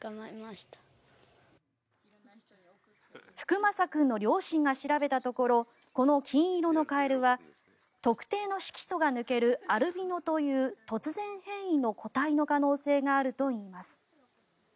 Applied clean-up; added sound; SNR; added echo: none; none; none; none.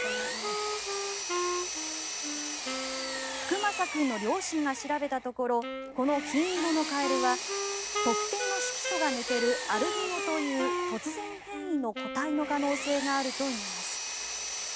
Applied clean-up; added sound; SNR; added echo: none; Power tool + Wind instrument, woodwind instrument; 1 dB; none.